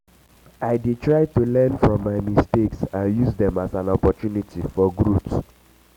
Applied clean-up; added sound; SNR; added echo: none; none; none; none.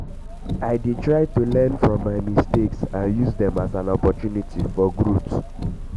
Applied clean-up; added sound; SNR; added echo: none; Car; 8 dB; none.